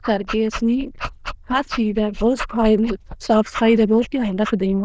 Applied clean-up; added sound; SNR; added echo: neural diffusion model UNIVERSE++.